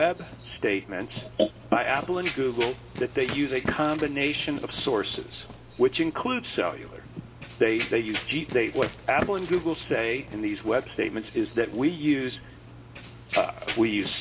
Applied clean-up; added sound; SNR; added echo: none; Run; 12 dB; reverberation time 0.4 s.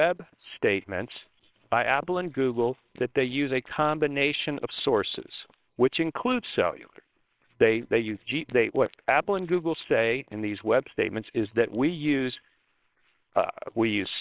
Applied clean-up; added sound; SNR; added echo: neural separator model SepFormer WHAMR!.